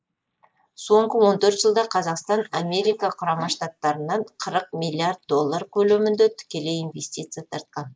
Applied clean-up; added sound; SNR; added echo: neural mask model Resemble Enhance denoiser.